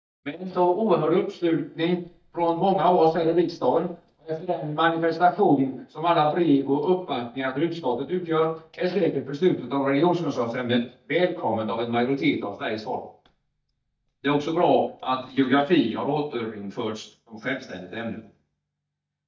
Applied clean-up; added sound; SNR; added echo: neural mask model DeepFilterNet 3.